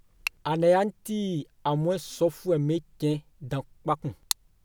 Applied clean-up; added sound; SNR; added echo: none; none; none; none.